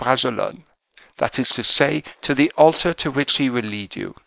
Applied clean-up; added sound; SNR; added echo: neural mask model Resemble Enhance denoiser.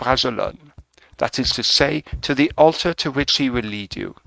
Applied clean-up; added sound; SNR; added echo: neural mask model RNNoise.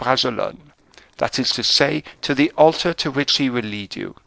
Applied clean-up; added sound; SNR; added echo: neural separator model SepFormer DNS4.